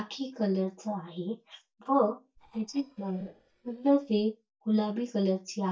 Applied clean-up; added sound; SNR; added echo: neural mask model DeepFilterNet 3.